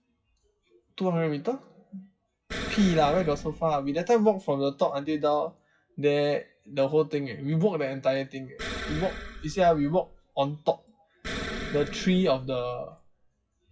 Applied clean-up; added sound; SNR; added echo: classical method WPE with log-MMSE.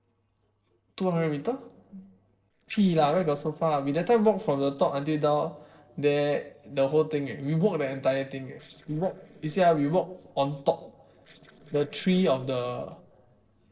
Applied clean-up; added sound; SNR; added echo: neural separator model SepFormer DNS4.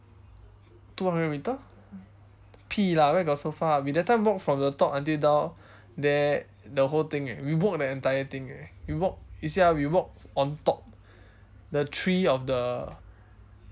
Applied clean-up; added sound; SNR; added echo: none; none; none; none.